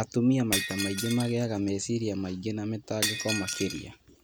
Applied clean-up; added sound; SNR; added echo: none; Shatter; 7 dB; none.